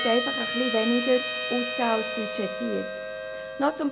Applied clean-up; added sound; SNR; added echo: none; Harmonica; 3 dB; none.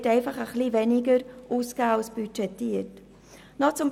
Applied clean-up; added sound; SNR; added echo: none; none; none; none.